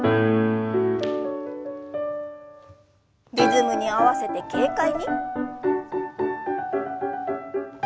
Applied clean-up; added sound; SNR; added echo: none; Bell; 14 dB; none.